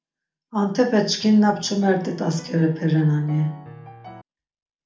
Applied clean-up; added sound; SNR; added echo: none; Piano; 20 dB; reverberation time 0.4 s.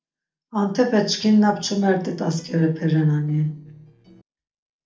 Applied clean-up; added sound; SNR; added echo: neural separator model SepFormer DNS4.